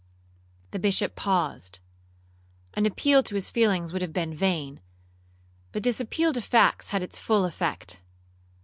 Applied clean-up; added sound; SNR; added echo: none; none; none; none.